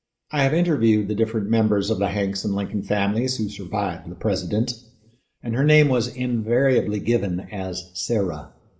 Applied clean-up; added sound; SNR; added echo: none; none; none; reverberation time 0.5 s.